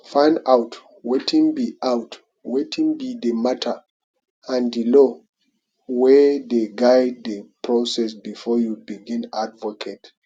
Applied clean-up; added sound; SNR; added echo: none; none; none; none.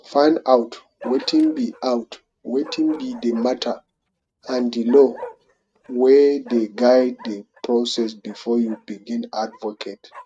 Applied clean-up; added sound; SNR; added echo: neural mask model RNNoise.